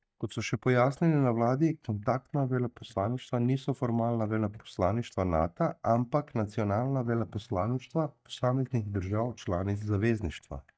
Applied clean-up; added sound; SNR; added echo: neural mask model DeepFilterNet 3.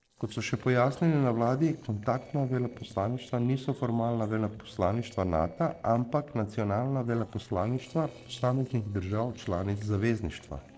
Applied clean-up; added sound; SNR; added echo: neural separator model SepFormer DNS4.